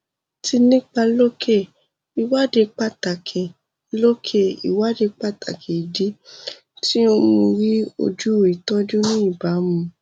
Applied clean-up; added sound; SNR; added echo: none; none; none; none.